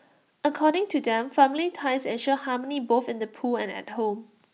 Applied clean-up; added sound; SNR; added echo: none; none; none; none.